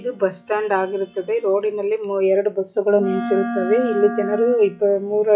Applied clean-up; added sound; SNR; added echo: classical method log-MMSE.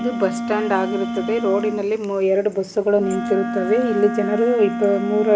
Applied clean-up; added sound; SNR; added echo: none; Wind instrument, woodwind instrument; 6 dB; none.